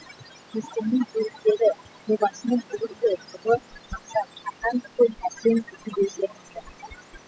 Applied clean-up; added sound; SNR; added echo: classical method spectral subtraction.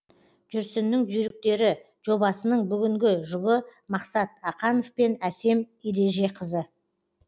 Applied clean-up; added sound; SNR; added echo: none; none; none; none.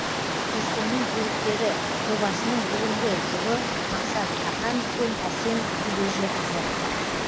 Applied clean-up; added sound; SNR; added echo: none; Water; -3 dB; none.